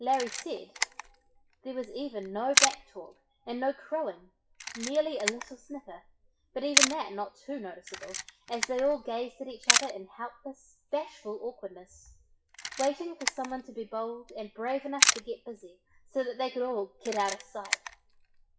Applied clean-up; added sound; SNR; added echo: classical method WPE with log-MMSE.